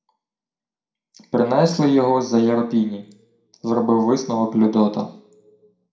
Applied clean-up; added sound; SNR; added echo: none; none; none; reverberation time 0.5 s.